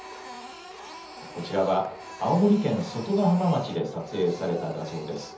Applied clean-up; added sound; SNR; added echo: none; Printer; 15 dB; reverberation time 0.7 s.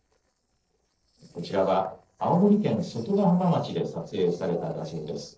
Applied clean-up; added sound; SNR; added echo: neural separator model SepFormer DNS4.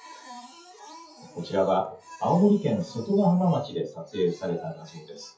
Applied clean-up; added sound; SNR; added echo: classical method WPE with log-MMSE.